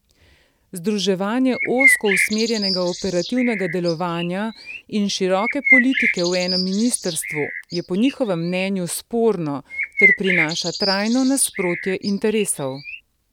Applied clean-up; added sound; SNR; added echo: none; Bird; 1 dB; none.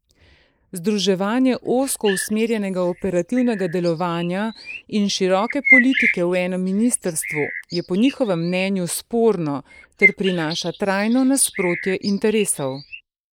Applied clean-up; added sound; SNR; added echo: neural mask model Resemble Enhance denoiser.